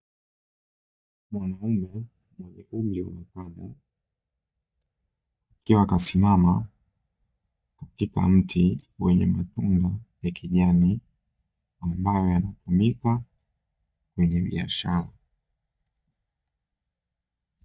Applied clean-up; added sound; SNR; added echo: neural mask model DeepFilterNet 3.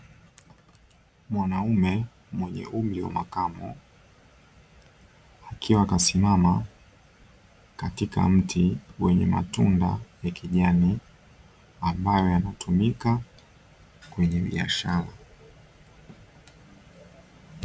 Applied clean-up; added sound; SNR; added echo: none; none; none; none.